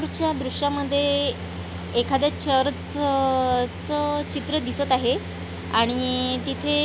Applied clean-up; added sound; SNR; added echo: none; none; none; none.